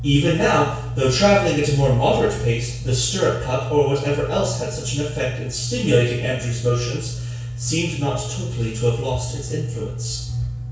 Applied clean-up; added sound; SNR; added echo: none; none; none; reverberation time 0.6 s.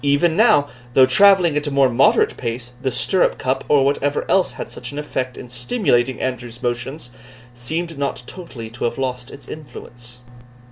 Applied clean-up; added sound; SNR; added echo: none; none; none; none.